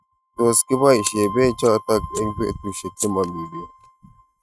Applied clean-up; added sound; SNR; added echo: neural mask model RNNoise.